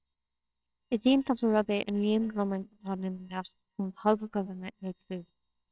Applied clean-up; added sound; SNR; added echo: neural separator model SepFormer WHAMR!.